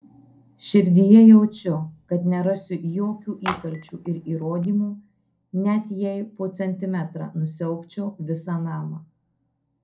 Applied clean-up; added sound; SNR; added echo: none; Telephone; 14 dB; reverberation time 0.2 s.